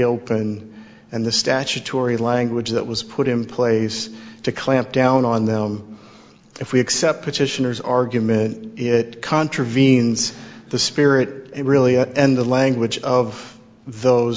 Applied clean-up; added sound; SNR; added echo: none; none; none; none.